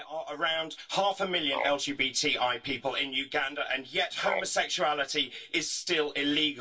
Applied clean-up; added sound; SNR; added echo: none; Frog; 10 dB; reverberation time 0.1 s.